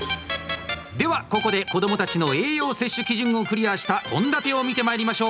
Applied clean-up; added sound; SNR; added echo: none; Cowbell; 18 dB; none.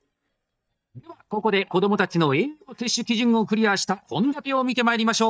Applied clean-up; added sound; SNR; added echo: neural mask model DeepFilterNet 3.